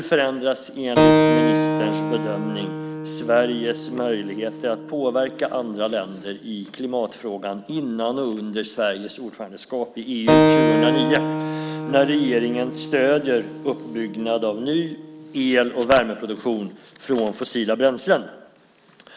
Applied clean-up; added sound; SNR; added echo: none; Keyboard (musical); 1 dB; none.